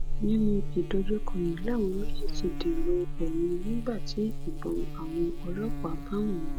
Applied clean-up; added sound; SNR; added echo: none; Buzz; -2 dB; none.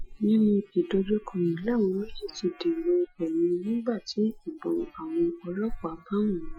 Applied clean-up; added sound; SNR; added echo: classical method Wiener filter.